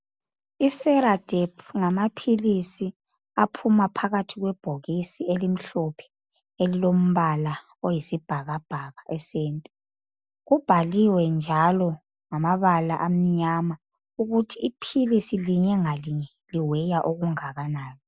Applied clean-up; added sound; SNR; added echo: none; none; none; none.